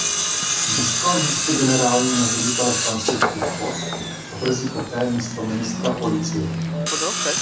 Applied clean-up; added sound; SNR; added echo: none; Tools; -1 dB; reverberation time 0.6 s.